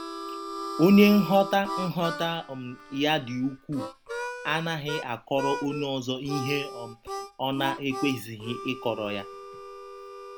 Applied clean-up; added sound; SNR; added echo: none; Harmonica; 10 dB; none.